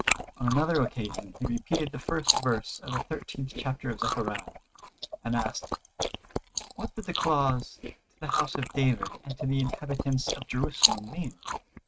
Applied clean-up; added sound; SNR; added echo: neural mask model RNNoise.